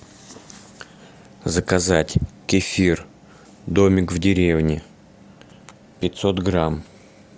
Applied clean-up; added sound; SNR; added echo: none; none; none; none.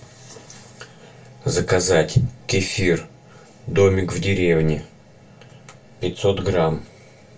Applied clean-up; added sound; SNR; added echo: none; none; none; reverberation time 0.2 s.